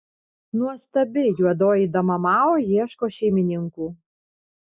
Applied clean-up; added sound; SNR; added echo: none; none; none; none.